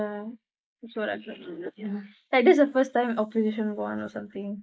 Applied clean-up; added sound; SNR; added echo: neural mask model Resemble Enhance denoiser.